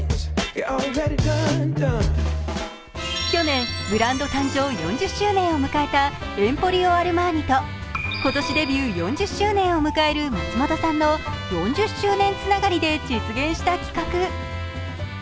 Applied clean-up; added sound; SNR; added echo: none; none; none; none.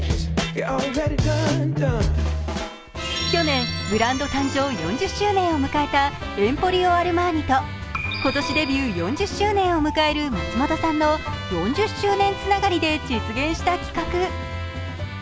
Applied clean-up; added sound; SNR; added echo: none; Guitar; 15 dB; none.